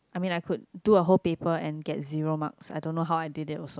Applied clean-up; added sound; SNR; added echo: none; none; none; none.